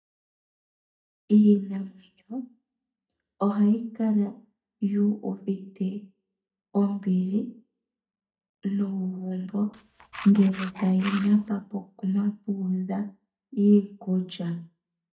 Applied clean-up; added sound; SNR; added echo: neural mask model DeepFilterNet 3.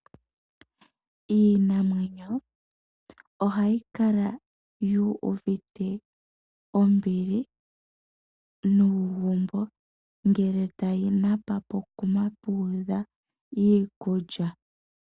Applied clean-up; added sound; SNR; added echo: none; none; none; none.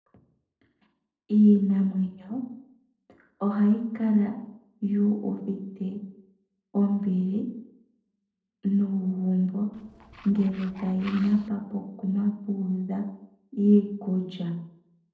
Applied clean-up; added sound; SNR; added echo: neural separator model SepFormer DNS4.